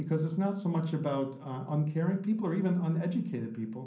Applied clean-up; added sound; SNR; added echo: none; none; none; reverberation time 0.6 s.